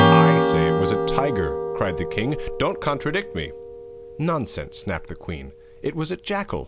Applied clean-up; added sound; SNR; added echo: none; Strum; -3 dB; none.